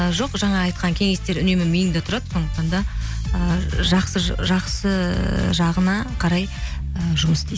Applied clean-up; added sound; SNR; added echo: none; none; none; none.